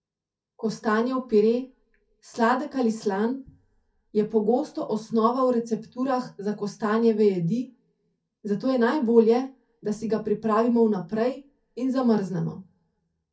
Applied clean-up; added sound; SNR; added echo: none; none; none; reverberation time 0.3 s.